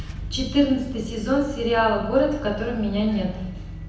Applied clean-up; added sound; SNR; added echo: none; Engine starting / Car; 11 dB; reverberation time 0.9 s.